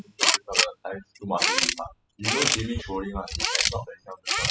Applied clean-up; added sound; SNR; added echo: classical method spectral subtraction.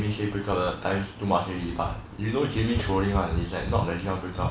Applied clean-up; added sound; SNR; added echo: none; none; none; none.